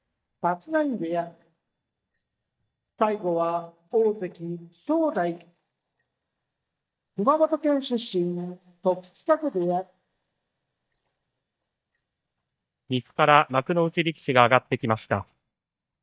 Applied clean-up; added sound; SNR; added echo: neural mask model DeepFilterNet 3.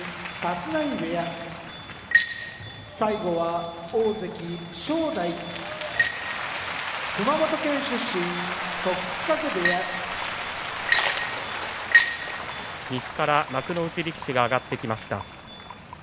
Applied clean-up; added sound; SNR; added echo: none; Bicycle bell + Rattle; 20 dB; none.